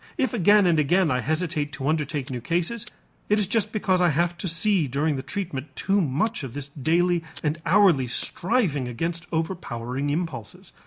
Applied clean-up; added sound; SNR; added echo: none; Fire; 20 dB; none.